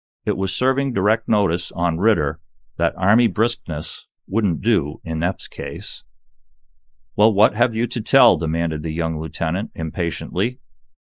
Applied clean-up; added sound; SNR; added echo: neural mask model Resemble Enhance denoiser.